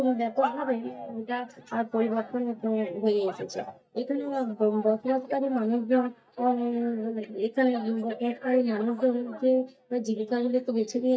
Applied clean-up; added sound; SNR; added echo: neural mask model DeepFilterNet 3.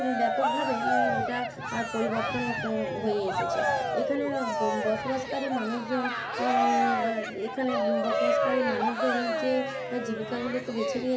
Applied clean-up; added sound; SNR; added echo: none; Cheering; -2 dB; reverberation time 0.3 s.